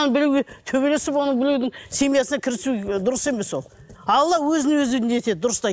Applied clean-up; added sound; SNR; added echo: none; none; none; none.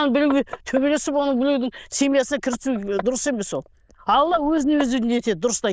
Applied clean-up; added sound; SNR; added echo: neural diffusion model UNIVERSE++.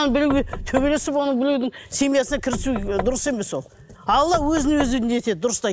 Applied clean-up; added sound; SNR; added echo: none; Knock / Wood; 10 dB; none.